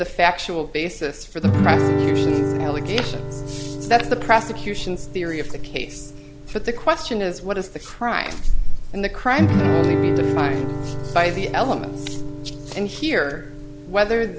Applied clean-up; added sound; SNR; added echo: none; Guitar; 2 dB; none.